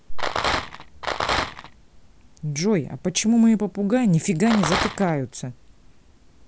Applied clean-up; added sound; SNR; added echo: none; Rattle; 3 dB; none.